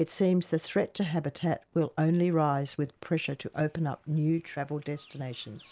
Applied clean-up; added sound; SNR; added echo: none; none; none; none.